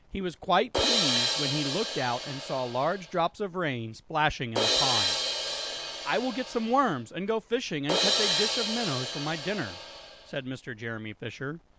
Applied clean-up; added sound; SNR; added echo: none; Crash cymbal; -1 dB; none.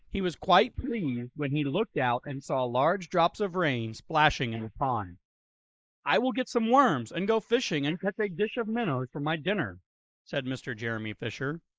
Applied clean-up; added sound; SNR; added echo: neural mask model Resemble Enhance denoiser.